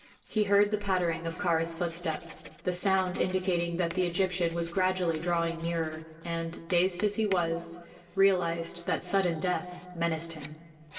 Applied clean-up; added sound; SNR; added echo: neural separator model SepFormer DNS4.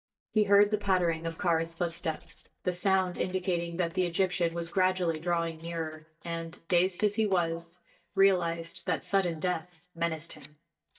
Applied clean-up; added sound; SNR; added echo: neural mask model DeepFilterNet 3.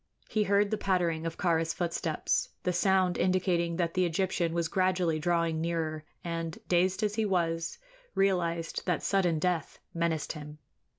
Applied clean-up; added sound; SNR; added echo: none; none; none; none.